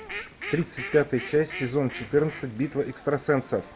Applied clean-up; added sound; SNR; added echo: none; Fowl; 13 dB; none.